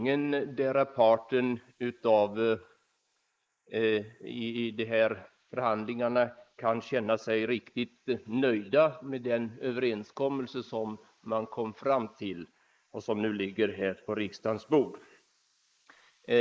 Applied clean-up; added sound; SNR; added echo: neural mask model Resemble Enhance denoiser.